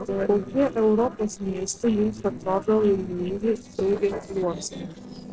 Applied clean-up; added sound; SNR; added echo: neural separator model SepFormer DNS4.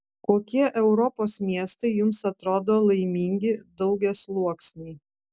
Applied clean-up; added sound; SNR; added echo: none; none; none; none.